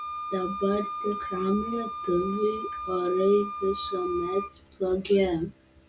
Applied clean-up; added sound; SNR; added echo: none; Wind instrument, woodwind instrument; 8 dB; none.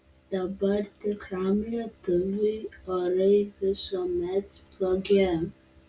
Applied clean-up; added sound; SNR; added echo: none; none; none; none.